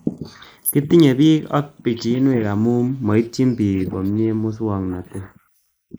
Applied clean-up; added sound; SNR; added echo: neural mask model Resemble Enhance denoiser.